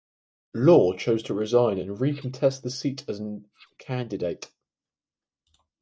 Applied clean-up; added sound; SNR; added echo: neural mask model DeepFilterNet 3.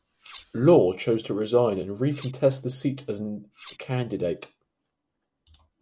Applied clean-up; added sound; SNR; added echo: none; Cutlery, silverware; 17 dB; none.